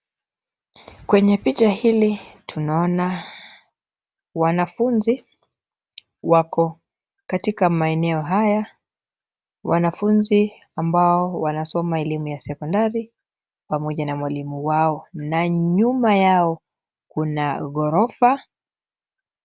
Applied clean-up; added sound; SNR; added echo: none; none; none; none.